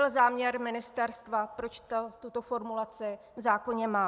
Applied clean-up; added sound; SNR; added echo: none; none; none; none.